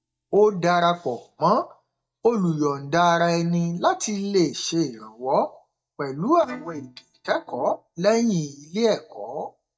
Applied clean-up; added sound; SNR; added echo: neural mask model DeepFilterNet 3.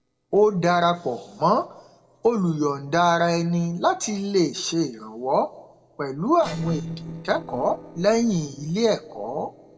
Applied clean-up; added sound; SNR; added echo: neural separator model SepFormer DNS4.